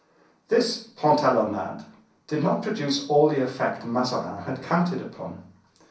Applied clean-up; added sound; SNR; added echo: none; none; none; reverberation time 0.6 s.